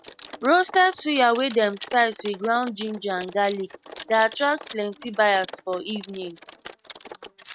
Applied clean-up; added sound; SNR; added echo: neural mask model RNNoise.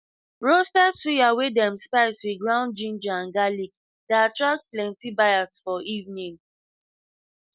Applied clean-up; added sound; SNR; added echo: none; none; none; none.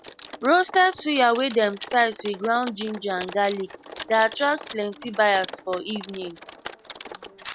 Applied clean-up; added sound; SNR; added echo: none; Typing; 16 dB; none.